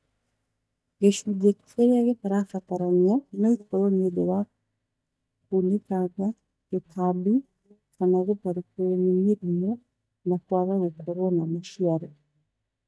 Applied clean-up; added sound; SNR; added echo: neural mask model DeepFilterNet 3.